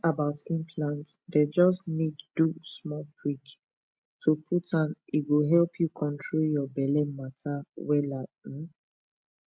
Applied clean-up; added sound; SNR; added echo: none; none; none; none.